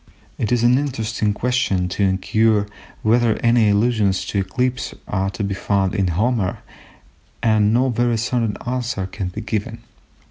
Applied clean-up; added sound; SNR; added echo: none; none; none; none.